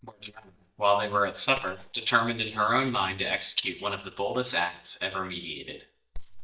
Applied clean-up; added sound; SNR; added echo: neural mask model DeepFilterNet 3.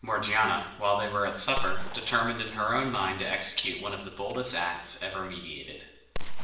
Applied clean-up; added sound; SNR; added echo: none; Gunshot, gunfire; 5 dB; reverberation time 0.8 s.